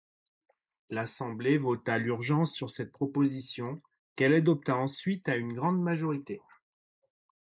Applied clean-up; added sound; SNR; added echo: neural mask model Resemble Enhance denoiser.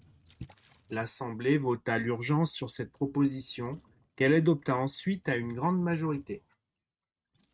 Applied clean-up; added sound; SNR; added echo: neural mask model RNNoise.